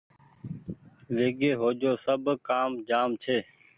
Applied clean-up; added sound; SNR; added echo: none; none; none; none.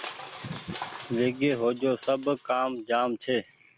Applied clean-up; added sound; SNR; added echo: none; Crushing; 16 dB; none.